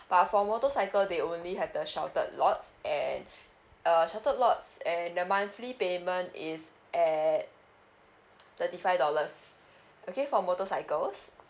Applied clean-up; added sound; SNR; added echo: none; none; none; none.